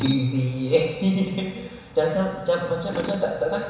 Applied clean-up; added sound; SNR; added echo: none; Tools; 19 dB; reverberation time 1.0 s.